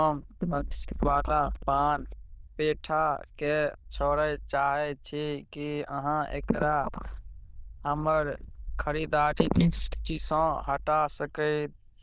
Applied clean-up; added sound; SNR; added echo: neural diffusion model UNIVERSE++.